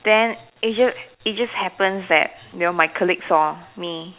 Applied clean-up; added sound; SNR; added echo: none; none; none; none.